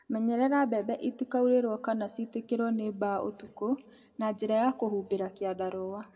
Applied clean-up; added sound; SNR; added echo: none; none; none; reverberation time 0.3 s.